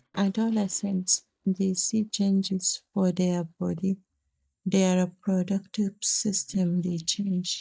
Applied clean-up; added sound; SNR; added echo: neural mask model DeepFilterNet 3.